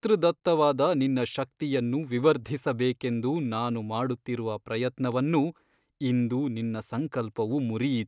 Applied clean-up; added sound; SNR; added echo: none; none; none; none.